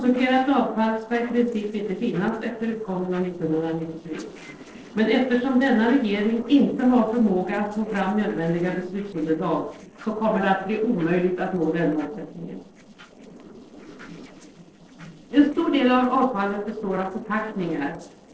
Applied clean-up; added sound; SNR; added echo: neural separator model SepFormer DNS4.